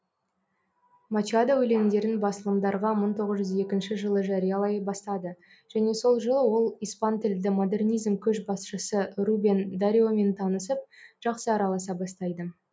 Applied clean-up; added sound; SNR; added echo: none; none; none; none.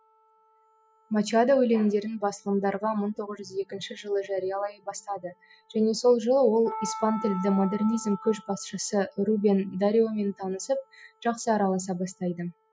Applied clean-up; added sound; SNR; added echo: classical method spectral subtraction.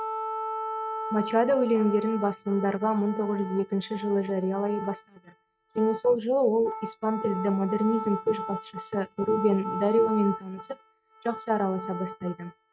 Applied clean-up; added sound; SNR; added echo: neural mask model RNNoise.